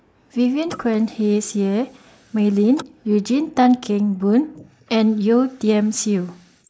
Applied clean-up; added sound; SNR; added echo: neural mask model Resemble Enhance denoiser.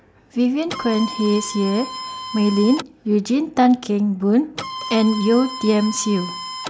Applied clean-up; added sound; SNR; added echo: none; Printer; 11 dB; none.